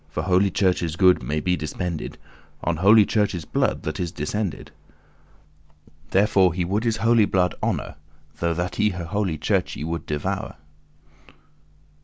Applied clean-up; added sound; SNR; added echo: none; none; none; none.